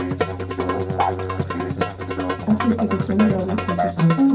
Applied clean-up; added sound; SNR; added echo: none; Musical instrument; -2 dB; reverberation time 0.5 s.